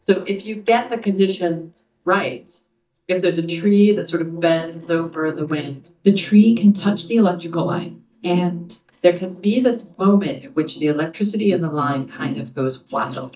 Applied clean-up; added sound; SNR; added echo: neural mask model DeepFilterNet 3.